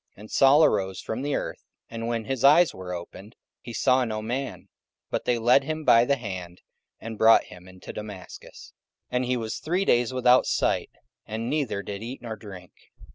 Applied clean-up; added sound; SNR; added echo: none; none; none; none.